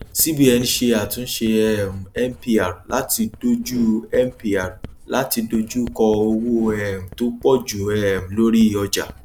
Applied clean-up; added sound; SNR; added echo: none; Whoosh, swoosh, swish + Writing; 19 dB; none.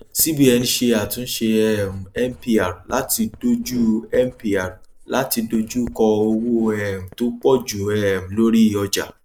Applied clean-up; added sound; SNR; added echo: neural mask model Resemble Enhance denoiser.